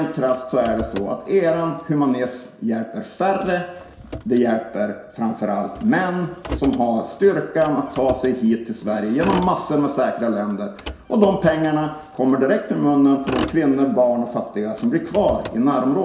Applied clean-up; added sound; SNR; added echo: none; Motor vehicle (road); 15 dB; reverberation time 0.7 s.